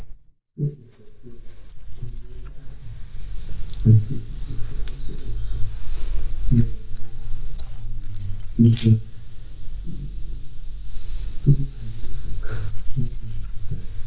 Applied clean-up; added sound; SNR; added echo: neural mask model DeepFilterNet 3.